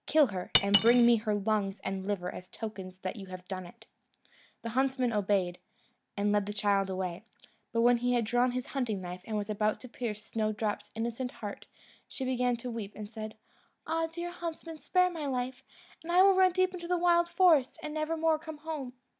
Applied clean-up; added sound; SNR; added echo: none; Cutlery, silverware; -2 dB; none.